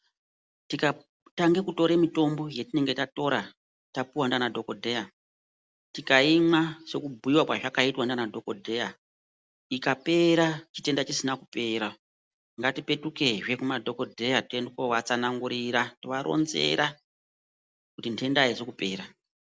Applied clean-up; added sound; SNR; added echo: none; none; none; none.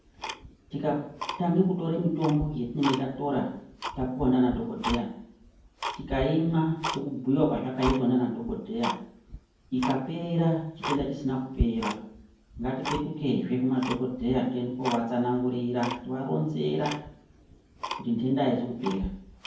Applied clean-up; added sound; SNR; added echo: none; Tick-tock; 10 dB; reverberation time 0.9 s.